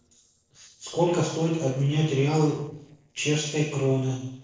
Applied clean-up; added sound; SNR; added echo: neural separator model SepFormer DNS4.